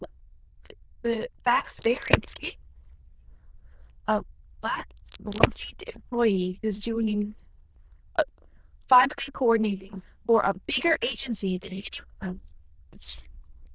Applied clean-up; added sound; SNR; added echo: neural diffusion model UNIVERSE++.